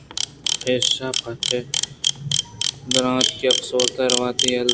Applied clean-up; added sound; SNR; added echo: none; Camera; 0 dB; none.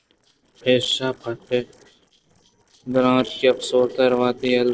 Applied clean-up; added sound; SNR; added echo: neural separator model SepFormer DNS4.